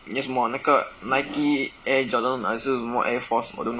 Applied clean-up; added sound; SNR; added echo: none; none; none; none.